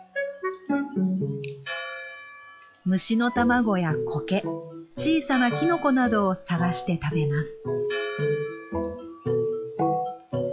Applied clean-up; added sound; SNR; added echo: classical method log-MMSE.